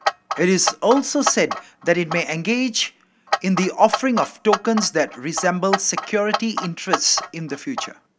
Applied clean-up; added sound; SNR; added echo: none; Clock; 6 dB; none.